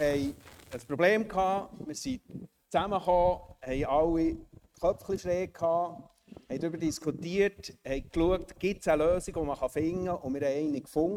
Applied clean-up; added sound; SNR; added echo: neural mask model RNNoise.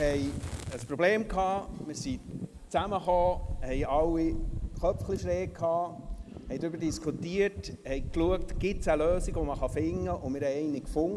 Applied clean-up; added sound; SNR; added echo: none; Wind + Fire; 6 dB; none.